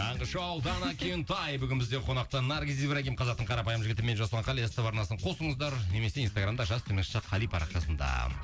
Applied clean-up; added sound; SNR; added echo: none; none; none; none.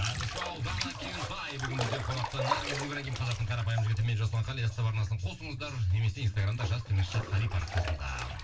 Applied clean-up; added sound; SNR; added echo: none; Bathtub (filling or washing); 9 dB; reverberation time 0.2 s.